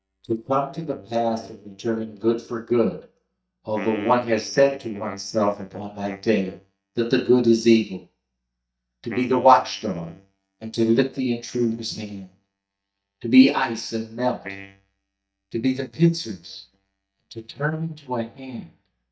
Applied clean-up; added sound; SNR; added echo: neural mask model DeepFilterNet 3.